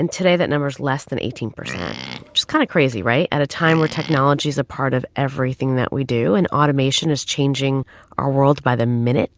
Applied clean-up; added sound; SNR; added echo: none; Livestock, farm animals, working animals; 14 dB; none.